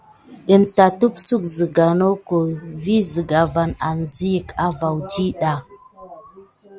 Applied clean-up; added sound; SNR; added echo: none; none; none; none.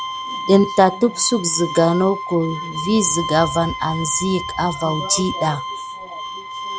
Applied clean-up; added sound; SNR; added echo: none; Bowed string instrument; 8 dB; none.